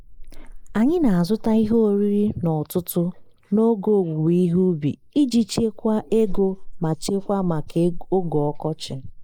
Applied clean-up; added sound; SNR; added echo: neural mask model Resemble Enhance denoiser.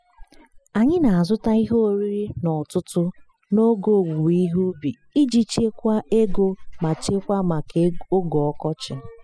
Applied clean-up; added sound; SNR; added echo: classical method spectral subtraction.